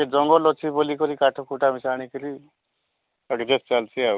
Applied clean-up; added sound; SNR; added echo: none; none; none; none.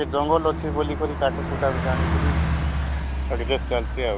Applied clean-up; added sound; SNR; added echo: none; Bus; -1 dB; none.